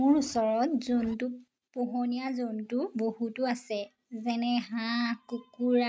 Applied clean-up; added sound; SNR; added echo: neural mask model RNNoise.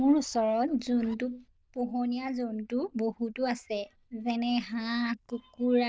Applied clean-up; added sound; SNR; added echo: neural diffusion model UNIVERSE++.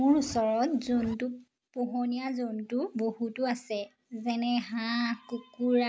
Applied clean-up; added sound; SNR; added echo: none; Zipper (clothing); 15 dB; none.